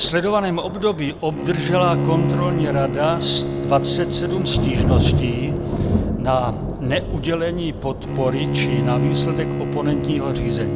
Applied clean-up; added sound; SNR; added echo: none; Thunder + Bowed string instrument; 0 dB; none.